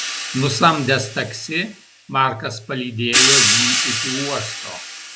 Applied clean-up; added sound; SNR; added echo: none; Hi-hat; -1 dB; none.